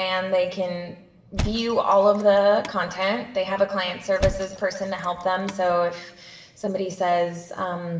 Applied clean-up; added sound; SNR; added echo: none; Thump, thud; 10 dB; reverberation time 0.8 s.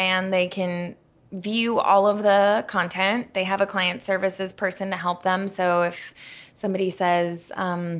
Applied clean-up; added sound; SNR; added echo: none; none; none; none.